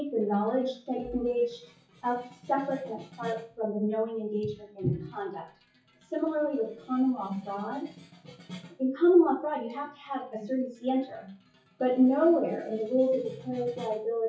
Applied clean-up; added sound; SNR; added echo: classical method WPE with log-MMSE.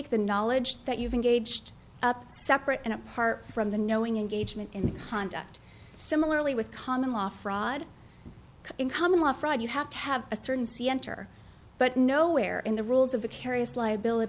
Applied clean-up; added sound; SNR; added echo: none; none; none; none.